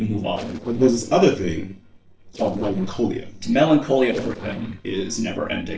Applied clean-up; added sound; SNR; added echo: neural separator model SepFormer DNS4.